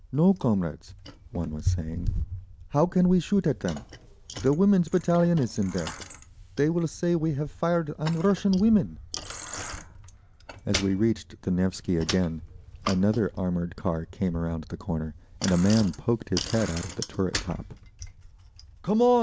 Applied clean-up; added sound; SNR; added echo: none; Bicycle; 11 dB; none.